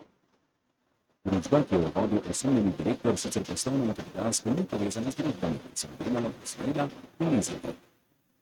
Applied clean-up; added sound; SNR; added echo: neural mask model RNNoise.